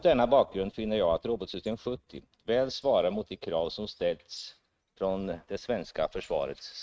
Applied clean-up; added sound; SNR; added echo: neural mask model RNNoise.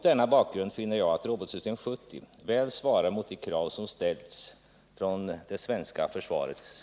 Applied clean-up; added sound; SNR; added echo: none; none; none; none.